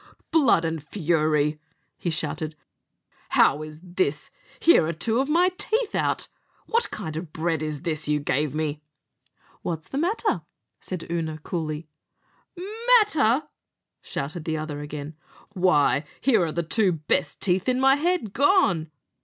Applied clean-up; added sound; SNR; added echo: none; none; none; none.